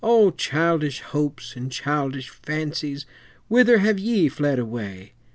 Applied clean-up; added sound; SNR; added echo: none; none; none; none.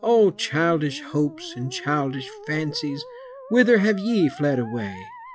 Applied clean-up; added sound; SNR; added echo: classical method log-MMSE.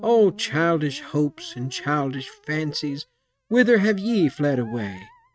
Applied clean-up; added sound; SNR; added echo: neural mask model RNNoise.